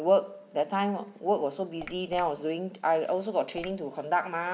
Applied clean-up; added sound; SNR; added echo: none; Drip / Water; 16 dB; none.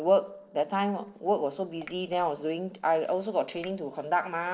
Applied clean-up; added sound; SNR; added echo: neural separator model SepFormer DNS4.